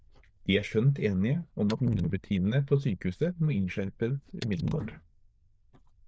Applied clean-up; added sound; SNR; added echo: neural diffusion model UNIVERSE++.